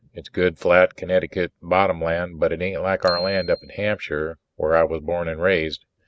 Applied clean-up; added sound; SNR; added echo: neural mask model RNNoise.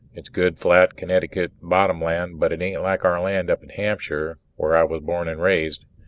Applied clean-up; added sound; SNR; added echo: none; none; none; none.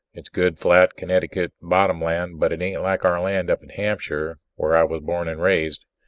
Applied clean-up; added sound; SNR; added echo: neural mask model Resemble Enhance denoiser.